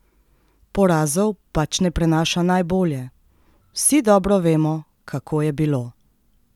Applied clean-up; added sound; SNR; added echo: none; none; none; none.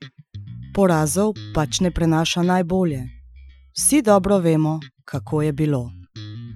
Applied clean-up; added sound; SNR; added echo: classical method Wiener filter.